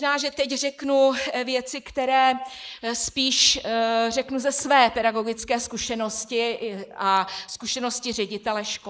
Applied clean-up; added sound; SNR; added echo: neural mask model Resemble Enhance denoiser.